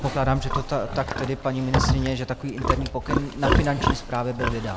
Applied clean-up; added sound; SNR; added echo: none; Livestock, farm animals, working animals; 0 dB; none.